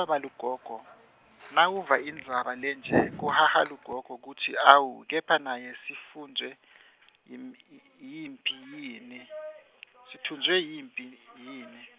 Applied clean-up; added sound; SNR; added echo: none; none; none; none.